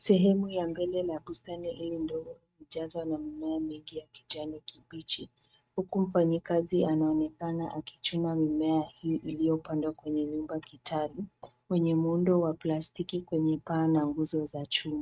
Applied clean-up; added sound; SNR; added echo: neural mask model RNNoise.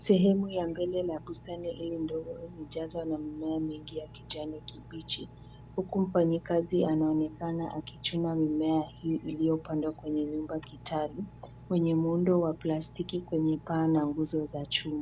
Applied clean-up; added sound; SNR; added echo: none; Engine; 19 dB; none.